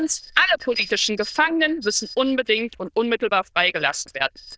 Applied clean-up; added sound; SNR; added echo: neural diffusion model UNIVERSE++.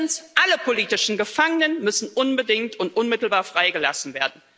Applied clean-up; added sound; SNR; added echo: none; none; none; none.